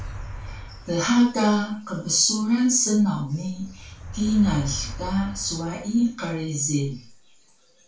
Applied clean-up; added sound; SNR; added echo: none; Motor vehicle (road); 15 dB; reverberation time 0.3 s.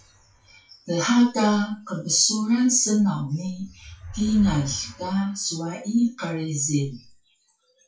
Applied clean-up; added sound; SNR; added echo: classical method WPE with log-MMSE.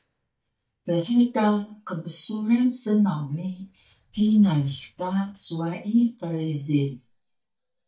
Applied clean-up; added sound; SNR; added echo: neural mask model DeepFilterNet 3.